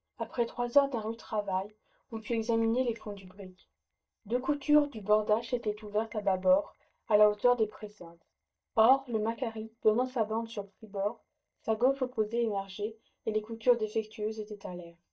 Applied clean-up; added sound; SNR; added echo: neural mask model DeepFilterNet 3.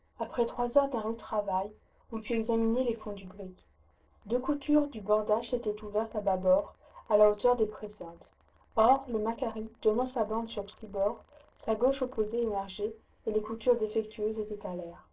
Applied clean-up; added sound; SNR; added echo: neural separator model SepFormer DNS4.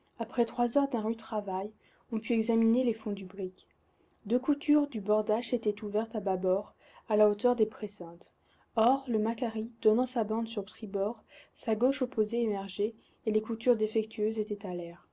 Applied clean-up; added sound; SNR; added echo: none; none; none; none.